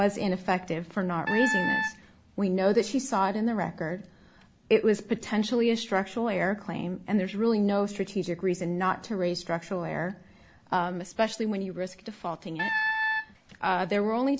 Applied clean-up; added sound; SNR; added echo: none; Wind instrument, woodwind instrument; 2 dB; none.